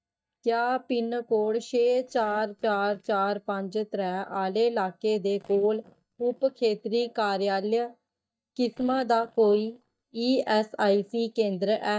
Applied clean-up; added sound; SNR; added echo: neural mask model DeepFilterNet 3.